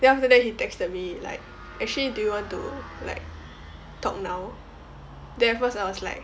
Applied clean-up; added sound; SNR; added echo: none; none; none; none.